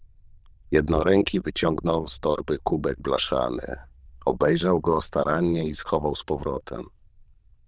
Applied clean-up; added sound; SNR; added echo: neural diffusion model UNIVERSE++.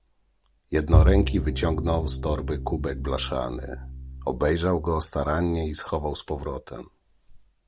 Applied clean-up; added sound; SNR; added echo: none; Bowed string instrument; -2 dB; none.